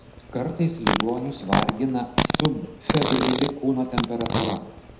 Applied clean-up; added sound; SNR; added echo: none; Fart; 0 dB; reverberation time 0.8 s.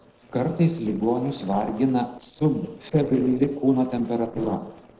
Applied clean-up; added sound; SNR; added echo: neural separator model SepFormer DNS4.